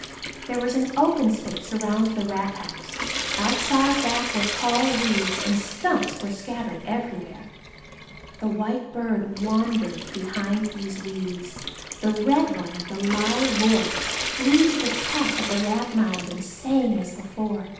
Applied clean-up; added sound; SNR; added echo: none; Trickle, dribble / Sink (filling or washing) / Water tap, faucet; 7 dB; reverberation time 0.8 s.